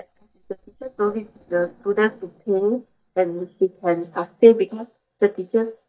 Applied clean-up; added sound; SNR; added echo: neural mask model DeepFilterNet 3.